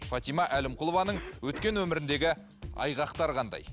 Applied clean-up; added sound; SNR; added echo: none; Cough; 20 dB; none.